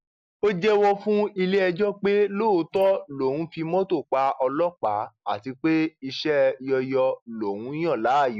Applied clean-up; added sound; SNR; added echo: neural mask model Resemble Enhance denoiser.